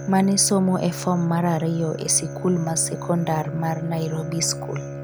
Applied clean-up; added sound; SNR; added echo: none; Bowed string instrument; 10 dB; none.